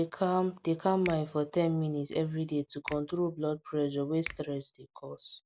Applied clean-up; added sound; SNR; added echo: none; Finger snapping; 16 dB; none.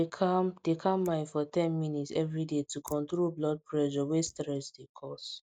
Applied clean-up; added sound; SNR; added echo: neural mask model DeepFilterNet 3.